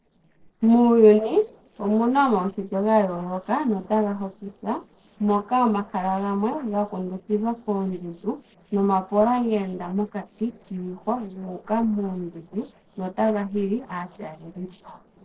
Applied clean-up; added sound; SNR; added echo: neural separator model SepFormer DNS4.